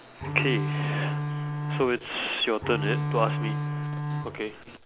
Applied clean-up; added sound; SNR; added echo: none; Bowed string instrument; 0 dB; none.